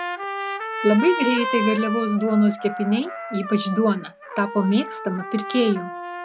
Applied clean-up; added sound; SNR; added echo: none; Trumpet; 8 dB; none.